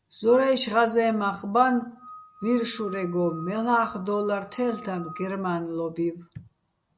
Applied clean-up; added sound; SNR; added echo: none; Screech / Glass; 17 dB; none.